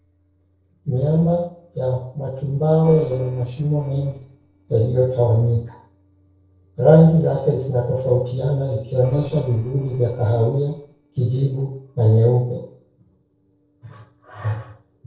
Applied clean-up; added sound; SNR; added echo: neural separator model SepFormer DNS4.